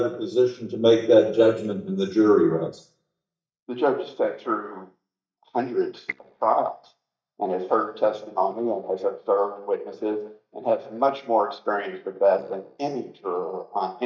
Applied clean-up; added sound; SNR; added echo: neural mask model DeepFilterNet 3.